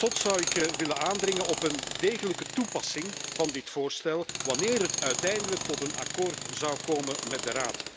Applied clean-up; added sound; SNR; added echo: none; Tools; 4 dB; none.